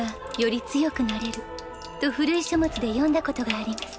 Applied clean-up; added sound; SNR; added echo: none; Trickle, dribble / Sink (filling or washing) / Water tap, faucet; 16 dB; none.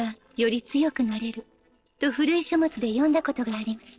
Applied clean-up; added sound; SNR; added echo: neural separator model SepFormer DNS4.